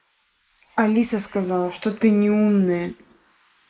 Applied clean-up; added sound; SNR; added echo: neural mask model Resemble Enhance denoiser.